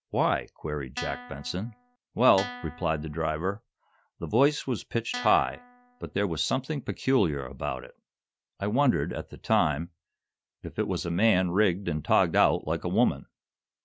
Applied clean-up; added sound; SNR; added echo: none; Guitar; 13 dB; none.